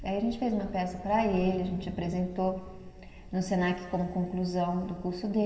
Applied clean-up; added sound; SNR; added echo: none; none; none; reverberation time 2.4 s.